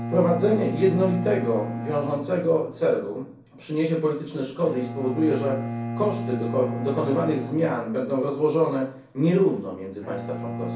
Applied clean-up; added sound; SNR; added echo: none; Bowed string instrument; 8 dB; reverberation time 0.6 s.